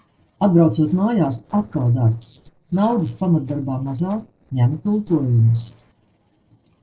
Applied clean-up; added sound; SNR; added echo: neural separator model SepFormer DNS4.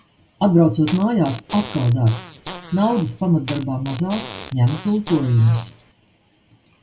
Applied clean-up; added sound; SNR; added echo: none; Fart; 15 dB; reverberation time 0.1 s.